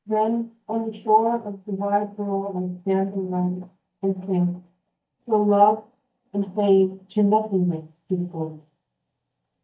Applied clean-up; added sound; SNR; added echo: neural mask model DeepFilterNet 3.